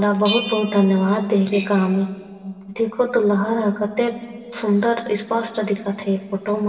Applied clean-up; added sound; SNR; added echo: none; Bell; 17 dB; reverberation time 2.0 s.